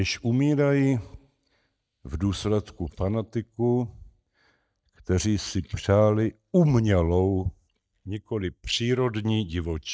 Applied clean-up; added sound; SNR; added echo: neural mask model DeepFilterNet 3.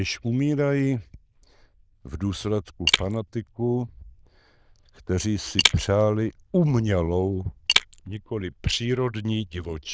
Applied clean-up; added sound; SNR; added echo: neural diffusion model UNIVERSE++.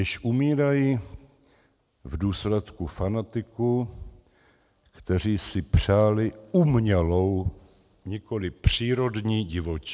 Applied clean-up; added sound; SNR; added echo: none; none; none; none.